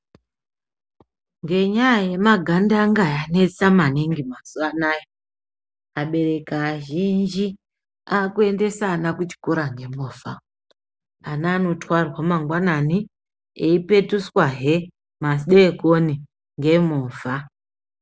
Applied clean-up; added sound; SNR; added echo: none; none; none; none.